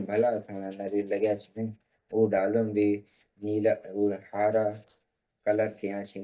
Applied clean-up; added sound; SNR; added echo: neural mask model DeepFilterNet 3.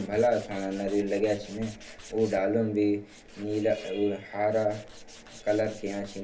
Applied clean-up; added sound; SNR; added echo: none; Tools; 20 dB; reverberation time 0.3 s.